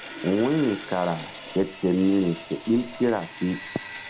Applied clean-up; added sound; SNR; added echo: none; Sawing; 12 dB; none.